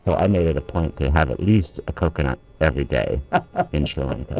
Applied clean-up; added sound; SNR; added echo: neural separator model SepFormer DNS4.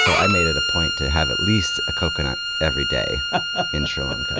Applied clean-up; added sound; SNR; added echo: none; Bowed string instrument; -1 dB; none.